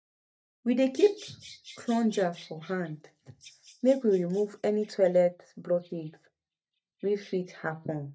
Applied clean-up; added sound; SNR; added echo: neural mask model DeepFilterNet 3.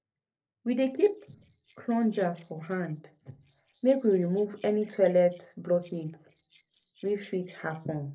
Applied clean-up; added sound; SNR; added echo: neural separator model SepFormer DNS4.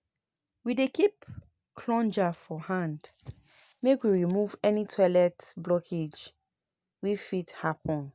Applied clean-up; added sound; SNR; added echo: none; none; none; none.